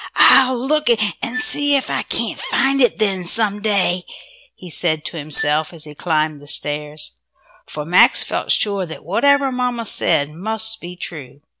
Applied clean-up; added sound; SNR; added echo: none; Wind instrument, woodwind instrument; 13 dB; none.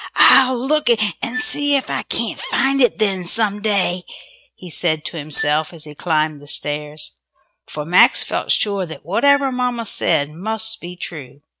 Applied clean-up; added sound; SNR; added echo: neural mask model RNNoise.